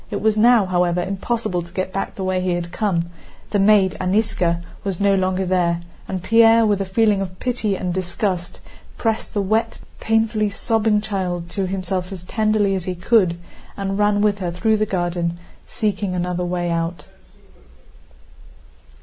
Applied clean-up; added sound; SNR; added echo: none; none; none; none.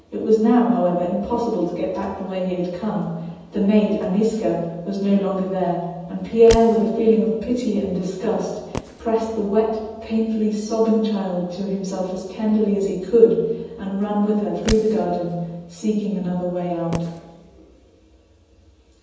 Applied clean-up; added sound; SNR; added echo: none; Fireworks; 14 dB; reverberation time 1.1 s.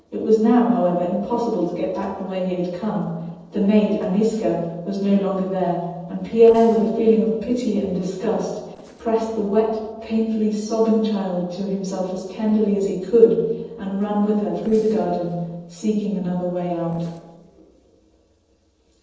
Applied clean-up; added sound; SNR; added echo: neural separator model SepFormer DNS4.